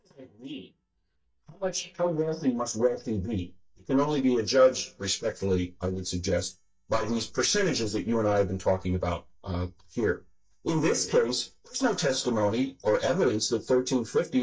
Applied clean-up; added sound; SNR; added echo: neural mask model DeepFilterNet 3.